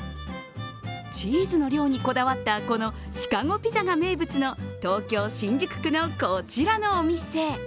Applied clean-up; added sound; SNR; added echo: none; none; none; none.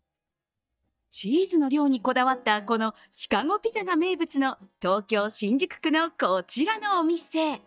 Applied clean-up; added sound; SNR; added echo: neural mask model DeepFilterNet 3.